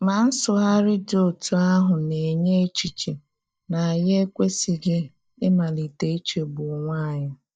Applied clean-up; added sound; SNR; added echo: neural mask model DeepFilterNet 3.